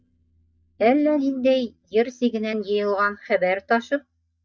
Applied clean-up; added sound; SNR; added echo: neural mask model DeepFilterNet 3.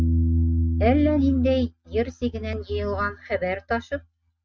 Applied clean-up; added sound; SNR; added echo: neural mask model RNNoise.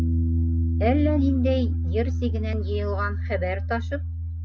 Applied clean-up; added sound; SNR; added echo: none; Piano; -3 dB; none.